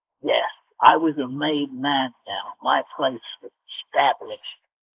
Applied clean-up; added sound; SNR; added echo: neural mask model Resemble Enhance denoiser.